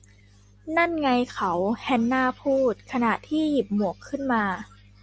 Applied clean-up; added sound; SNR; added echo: none; none; none; none.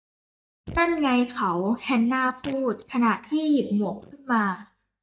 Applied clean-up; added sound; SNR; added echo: neural mask model DeepFilterNet 3.